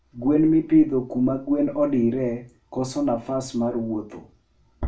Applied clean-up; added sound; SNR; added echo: none; none; none; reverberation time 0.3 s.